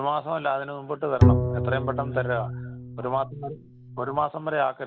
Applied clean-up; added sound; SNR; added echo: none; Bowed string instrument; -3 dB; none.